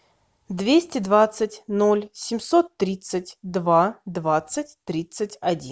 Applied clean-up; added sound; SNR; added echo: none; none; none; none.